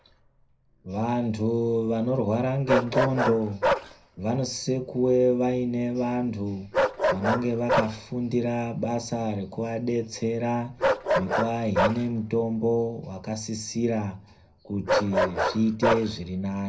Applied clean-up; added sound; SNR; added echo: none; Bark; 3 dB; reverberation time 0.4 s.